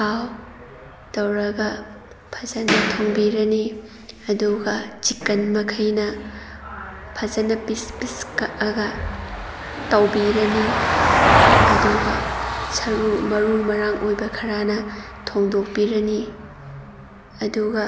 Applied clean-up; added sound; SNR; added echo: none; Vehicle; 2 dB; none.